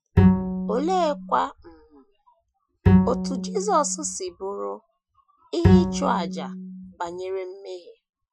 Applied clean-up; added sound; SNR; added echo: classical method Wiener filter.